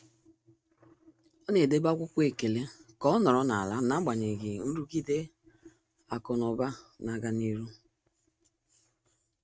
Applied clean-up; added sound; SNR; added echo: neural mask model RNNoise.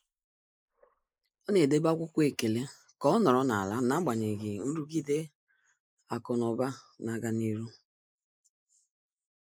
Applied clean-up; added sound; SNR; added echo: neural mask model Resemble Enhance denoiser.